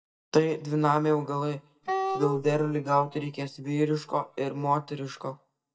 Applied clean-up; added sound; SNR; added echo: neural mask model DeepFilterNet 3.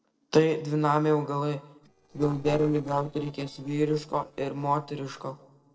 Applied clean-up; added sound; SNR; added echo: neural separator model SepFormer DNS4.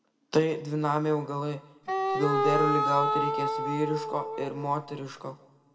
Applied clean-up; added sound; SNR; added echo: none; Wind instrument, woodwind instrument; -1 dB; reverberation time 1.8 s.